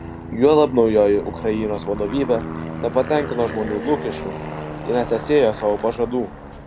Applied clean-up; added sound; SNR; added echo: none; Aircraft; 10 dB; none.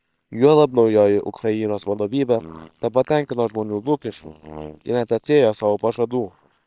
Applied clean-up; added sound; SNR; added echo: neural separator model SepFormer WHAM!.